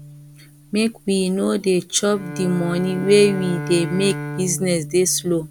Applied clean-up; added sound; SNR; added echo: none; Bowed string instrument; 12 dB; none.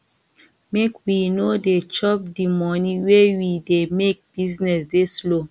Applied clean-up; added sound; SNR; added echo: none; none; none; none.